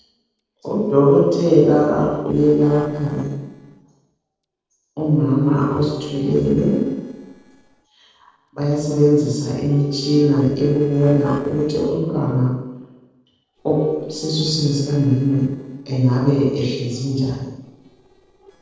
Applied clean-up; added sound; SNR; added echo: neural separator model SepFormer DNS4.